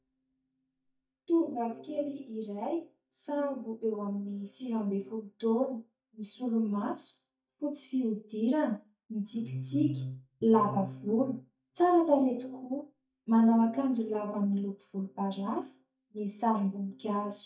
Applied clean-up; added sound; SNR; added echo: neural mask model DeepFilterNet 3.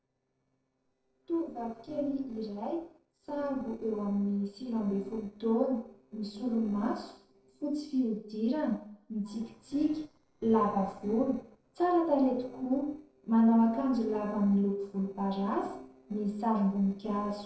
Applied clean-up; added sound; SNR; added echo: neural separator model SepFormer DNS4.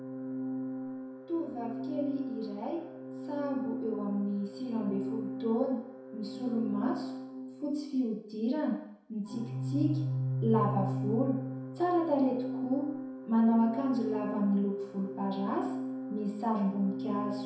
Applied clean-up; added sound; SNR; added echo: none; Organ; 5 dB; reverberation time 0.7 s.